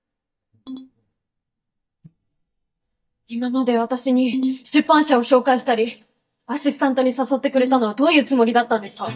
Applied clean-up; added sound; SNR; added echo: neural mask model DeepFilterNet 3.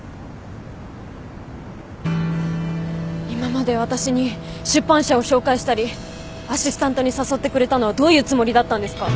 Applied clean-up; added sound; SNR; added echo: none; none; none; none.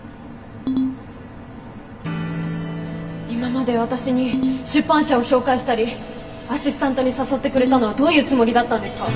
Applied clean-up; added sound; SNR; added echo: none; Ringtone; 4 dB; reverberation time 1.8 s.